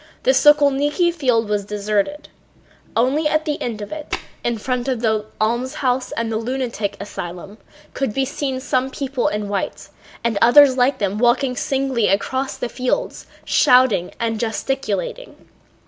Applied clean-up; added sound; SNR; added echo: none; Tap; 11 dB; none.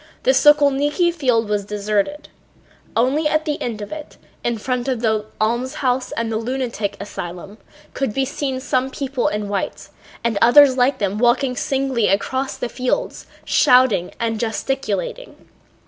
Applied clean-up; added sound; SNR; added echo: none; none; none; none.